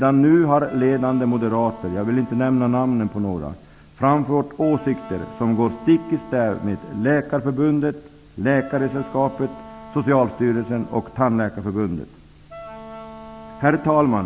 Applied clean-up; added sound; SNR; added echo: none; Wind instrument, woodwind instrument; 20 dB; none.